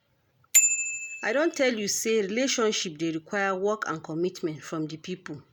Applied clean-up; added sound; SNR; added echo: none; Bicycle bell; 1 dB; none.